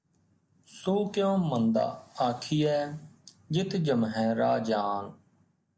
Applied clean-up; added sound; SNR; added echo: none; none; none; none.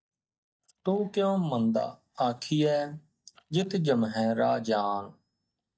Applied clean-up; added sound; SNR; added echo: neural mask model DeepFilterNet 3.